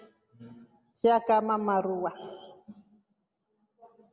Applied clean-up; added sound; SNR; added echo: none; none; none; none.